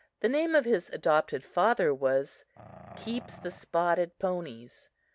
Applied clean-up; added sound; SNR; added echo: none; Growling; 19 dB; none.